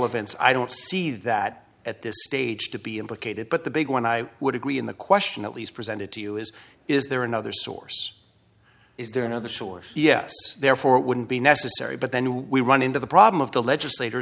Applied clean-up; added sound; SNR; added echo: none; none; none; none.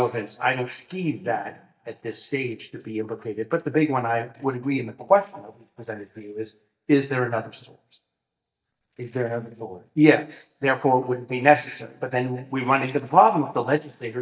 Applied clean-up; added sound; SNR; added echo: neural mask model DeepFilterNet 3.